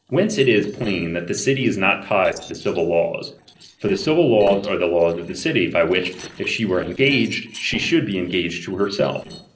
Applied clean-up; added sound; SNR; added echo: neural separator model SepFormer DNS4.